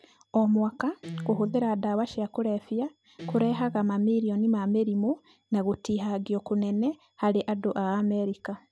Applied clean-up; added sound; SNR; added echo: none; Guitar; 14 dB; none.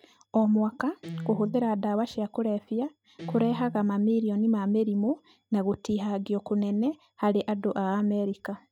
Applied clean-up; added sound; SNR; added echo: neural mask model RNNoise.